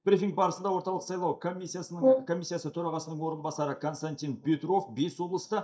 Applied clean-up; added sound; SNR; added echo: neural mask model DeepFilterNet 3.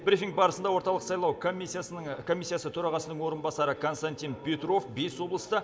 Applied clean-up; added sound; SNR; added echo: none; none; none; none.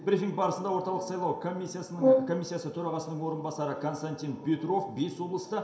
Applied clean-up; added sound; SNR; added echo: none; Brass instrument; -2 dB; reverberation time 0.7 s.